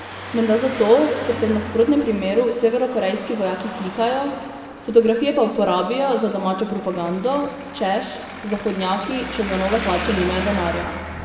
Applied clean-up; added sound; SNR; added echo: none; Traffic noise, roadway noise; 11 dB; reverberation time 1.6 s.